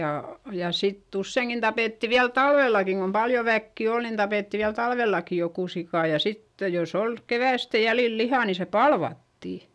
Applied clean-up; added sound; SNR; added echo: none; none; none; none.